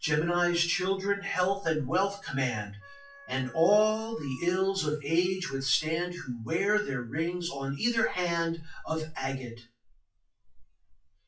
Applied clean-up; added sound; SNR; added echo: classical method WPE with log-MMSE.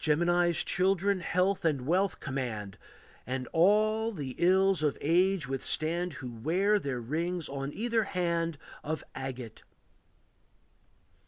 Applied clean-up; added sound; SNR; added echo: none; none; none; none.